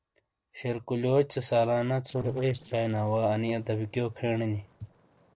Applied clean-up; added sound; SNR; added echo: neural separator model SepFormer DNS4.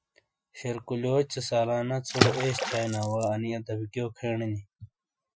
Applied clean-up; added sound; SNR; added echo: classical method Wiener filter.